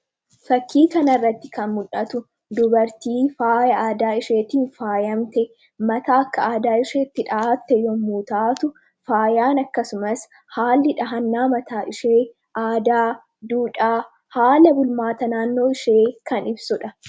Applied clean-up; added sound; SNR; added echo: none; none; none; none.